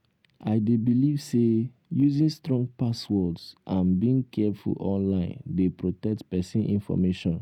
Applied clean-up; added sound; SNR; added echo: none; none; none; none.